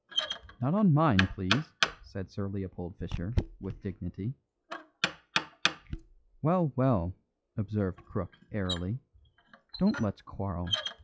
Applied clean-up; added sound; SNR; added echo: classical method log-MMSE.